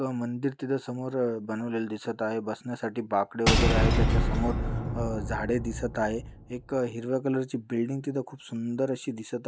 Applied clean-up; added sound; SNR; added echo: none; Shatter / Boom; -4 dB; none.